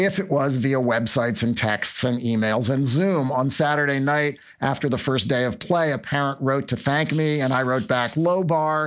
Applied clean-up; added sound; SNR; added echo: none; Rattle (instrument); 14 dB; none.